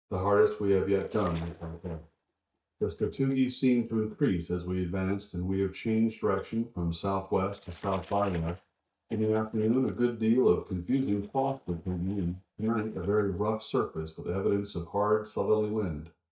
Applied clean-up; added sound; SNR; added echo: neural mask model DeepFilterNet 3.